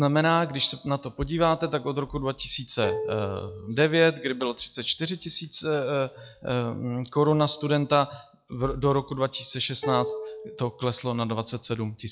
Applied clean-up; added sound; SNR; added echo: classical method log-MMSE.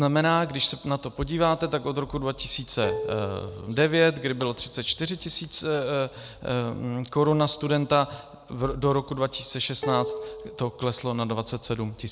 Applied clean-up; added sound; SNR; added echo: none; Plucked string instrument; 10 dB; none.